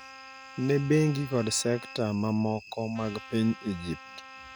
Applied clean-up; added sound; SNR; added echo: none; Trumpet; 19 dB; none.